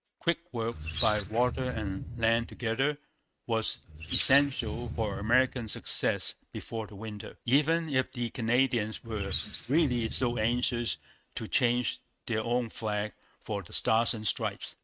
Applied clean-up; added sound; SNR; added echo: neural mask model RNNoise.